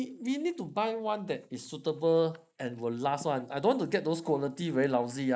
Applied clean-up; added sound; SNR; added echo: neural mask model Resemble Enhance denoiser.